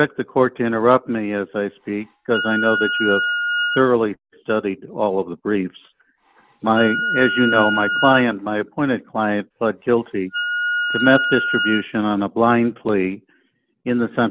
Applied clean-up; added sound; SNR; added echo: none; Wind instrument, woodwind instrument; 3 dB; none.